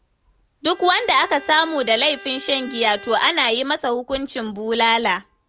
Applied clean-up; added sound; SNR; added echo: none; Bowed string instrument; 19 dB; none.